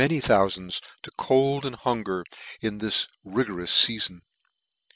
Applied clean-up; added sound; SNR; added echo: none; none; none; none.